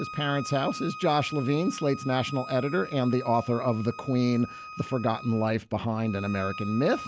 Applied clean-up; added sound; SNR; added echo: none; Bowed string instrument; 14 dB; none.